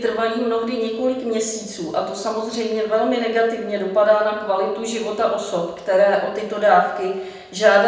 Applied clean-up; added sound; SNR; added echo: none; none; none; reverberation time 0.8 s.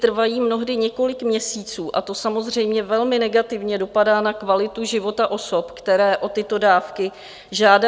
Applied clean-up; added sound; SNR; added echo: none; none; none; none.